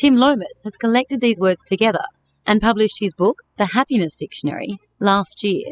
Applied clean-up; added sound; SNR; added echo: classical method spectral subtraction.